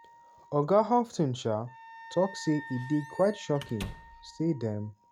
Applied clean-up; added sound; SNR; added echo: none; Wind instrument, woodwind instrument + Squeak / Slam; 17 dB; none.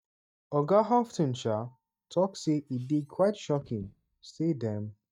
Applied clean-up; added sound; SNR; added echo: neural mask model DeepFilterNet 3.